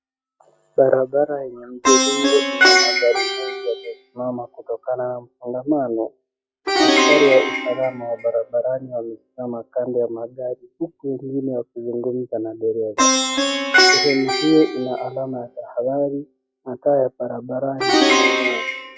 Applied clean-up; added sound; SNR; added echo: classical method log-MMSE.